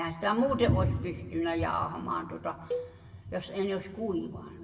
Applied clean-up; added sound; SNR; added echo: none; Cowbell; 11 dB; reverberation time 1.4 s.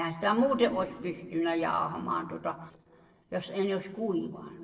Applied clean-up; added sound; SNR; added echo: neural separator model SepFormer DNS4.